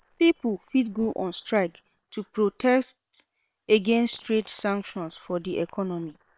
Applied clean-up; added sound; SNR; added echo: neural separator model SepFormer WHAM!.